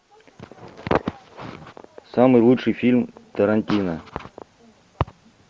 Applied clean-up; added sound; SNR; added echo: none; none; none; none.